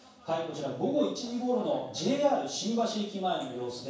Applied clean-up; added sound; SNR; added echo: none; none; none; reverberation time 0.7 s.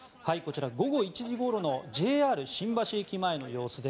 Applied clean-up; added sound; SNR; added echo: none; none; none; none.